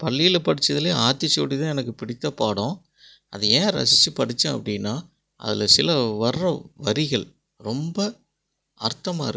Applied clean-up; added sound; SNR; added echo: none; none; none; none.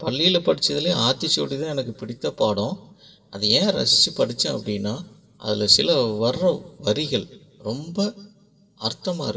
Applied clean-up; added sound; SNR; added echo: none; none; none; reverberation time 1.6 s.